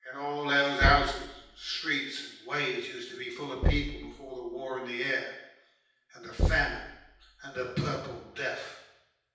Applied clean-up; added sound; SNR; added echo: none; Knock / Wood; 3 dB; reverberation time 0.9 s.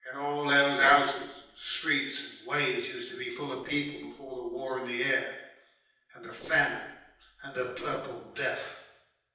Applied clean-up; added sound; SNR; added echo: neural separator model SepFormer DNS4.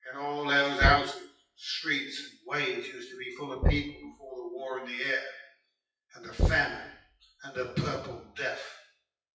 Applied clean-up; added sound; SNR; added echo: classical method WPE with log-MMSE.